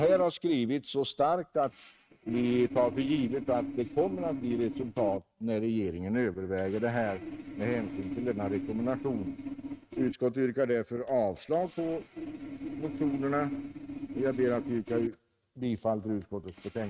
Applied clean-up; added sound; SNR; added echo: neural mask model RNNoise.